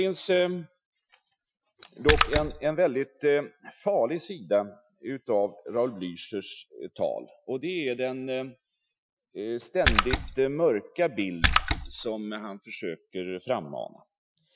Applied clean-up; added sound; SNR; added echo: classical method Wiener filter.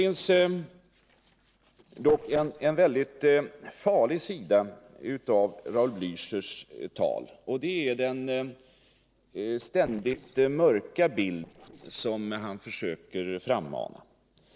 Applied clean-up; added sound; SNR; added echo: neural separator model SepFormer DNS4.